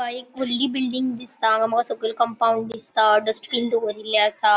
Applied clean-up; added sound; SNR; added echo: neural mask model Resemble Enhance denoiser.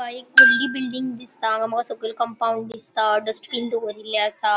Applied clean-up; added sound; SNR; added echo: none; Marimba, xylophone; -5 dB; none.